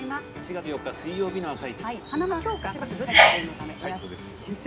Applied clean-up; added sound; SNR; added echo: none; Sneeze; -4 dB; reverberation time 0.3 s.